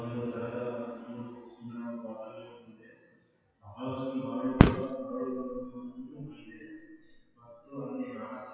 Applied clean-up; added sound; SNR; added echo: classical method WPE with log-MMSE.